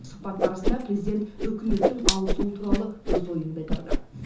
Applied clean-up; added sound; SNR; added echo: none; Whoosh, swoosh, swish; -4 dB; reverberation time 0.6 s.